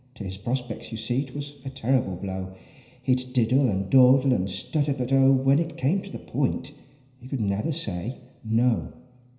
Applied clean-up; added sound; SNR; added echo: none; none; none; reverberation time 0.9 s.